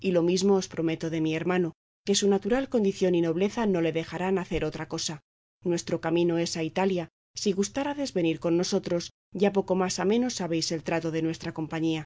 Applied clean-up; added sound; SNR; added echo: none; none; none; none.